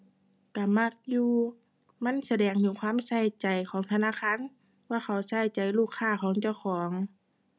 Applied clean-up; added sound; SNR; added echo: none; none; none; none.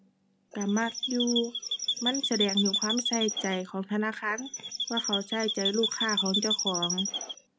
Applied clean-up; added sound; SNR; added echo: none; Chirp, tweet; 1 dB; none.